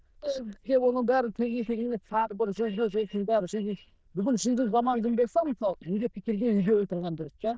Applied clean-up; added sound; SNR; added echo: neural diffusion model UNIVERSE++.